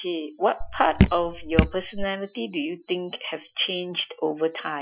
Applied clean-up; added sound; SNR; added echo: classical method Wiener filter.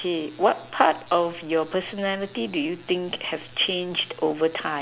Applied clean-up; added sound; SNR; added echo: none; none; none; none.